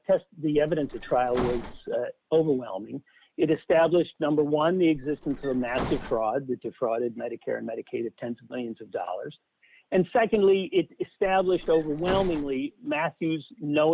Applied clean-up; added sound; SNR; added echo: none; Bus; 11 dB; none.